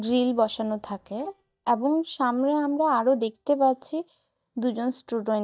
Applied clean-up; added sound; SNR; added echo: neural mask model DeepFilterNet 3.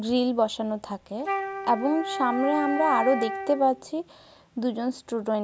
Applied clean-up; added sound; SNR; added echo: none; Wind instrument, woodwind instrument; 6 dB; none.